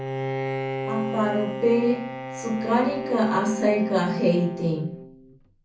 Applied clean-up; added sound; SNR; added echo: none; Bowed string instrument; 7 dB; reverberation time 0.6 s.